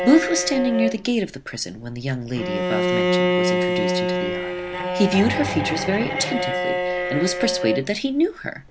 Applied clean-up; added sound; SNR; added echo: none; Bowed string instrument; 1 dB; none.